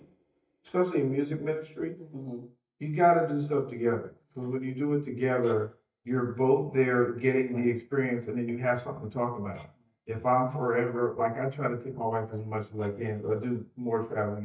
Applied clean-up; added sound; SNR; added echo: neural mask model DeepFilterNet 3.